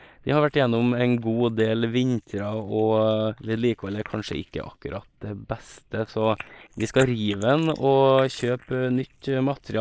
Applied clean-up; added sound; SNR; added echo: neural mask model Resemble Enhance denoiser.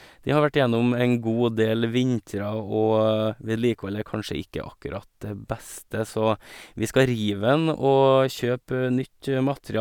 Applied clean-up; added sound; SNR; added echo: none; none; none; none.